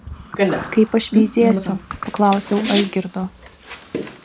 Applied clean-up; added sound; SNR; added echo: none; Bicycle; 4 dB; none.